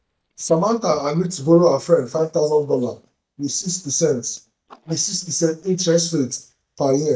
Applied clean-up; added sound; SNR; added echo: neural mask model DeepFilterNet 3.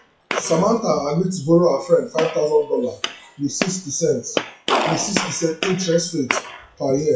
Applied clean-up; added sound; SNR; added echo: classical method WPE with log-MMSE.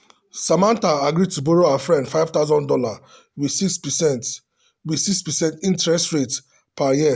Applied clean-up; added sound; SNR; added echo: none; none; none; none.